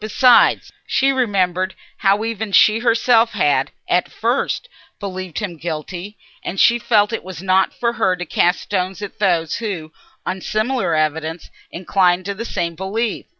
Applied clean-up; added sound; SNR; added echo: none; none; none; none.